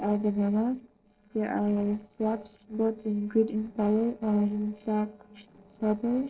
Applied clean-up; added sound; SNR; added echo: neural separator model SepFormer DNS4.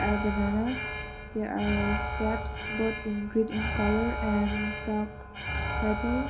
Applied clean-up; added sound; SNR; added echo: none; Alarm; 2 dB; reverberation time 2.1 s.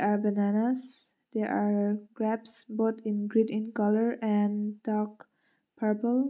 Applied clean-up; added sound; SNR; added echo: none; none; none; none.